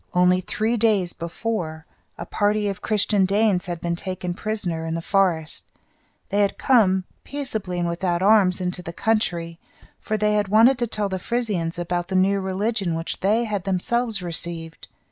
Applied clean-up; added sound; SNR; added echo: none; none; none; none.